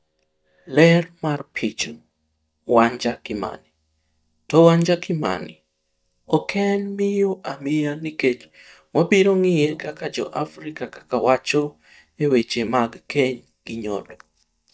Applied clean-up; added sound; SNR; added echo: neural mask model DeepFilterNet 3.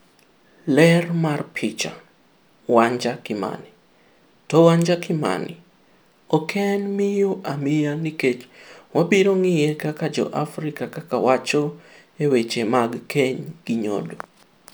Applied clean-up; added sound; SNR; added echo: none; none; none; none.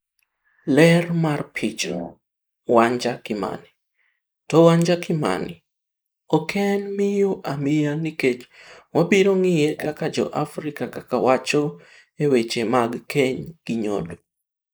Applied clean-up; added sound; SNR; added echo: neural mask model Resemble Enhance denoiser.